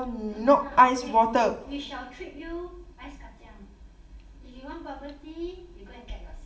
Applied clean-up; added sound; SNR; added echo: none; none; none; reverberation time 0.6 s.